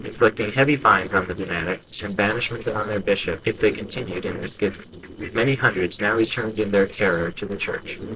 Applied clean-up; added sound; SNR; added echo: neural separator model SepFormer DNS4.